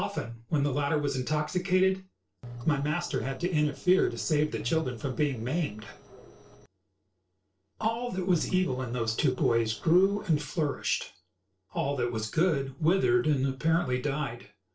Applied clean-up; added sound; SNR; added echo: neural separator model SepFormer DNS4.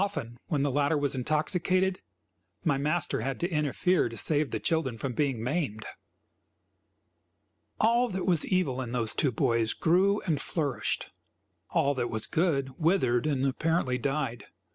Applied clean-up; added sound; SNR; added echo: none; none; none; none.